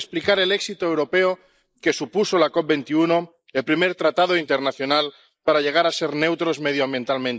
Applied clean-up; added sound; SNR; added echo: neural mask model Resemble Enhance denoiser.